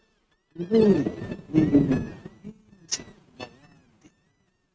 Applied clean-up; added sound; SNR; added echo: neural mask model RNNoise.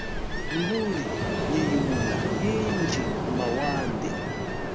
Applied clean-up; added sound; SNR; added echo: none; Ocean; -3 dB; none.